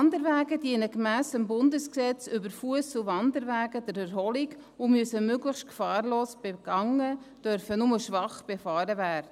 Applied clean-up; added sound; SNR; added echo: none; none; none; none.